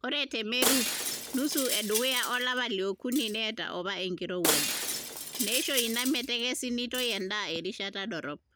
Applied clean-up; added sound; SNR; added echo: none; Shatter; 3 dB; none.